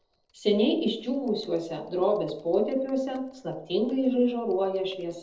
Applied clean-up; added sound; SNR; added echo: neural separator model SepFormer DNS4.